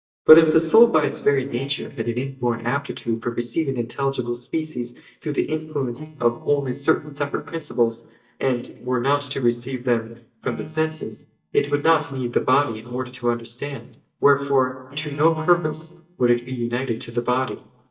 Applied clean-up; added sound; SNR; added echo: neural mask model DeepFilterNet 3.